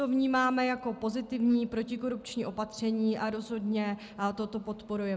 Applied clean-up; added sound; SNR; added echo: none; none; none; none.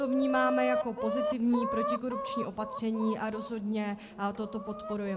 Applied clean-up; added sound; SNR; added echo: none; Chicken, rooster; 3 dB; none.